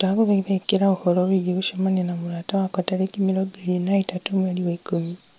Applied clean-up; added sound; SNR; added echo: none; none; none; none.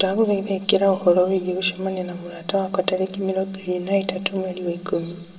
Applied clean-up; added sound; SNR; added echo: none; none; none; reverberation time 0.9 s.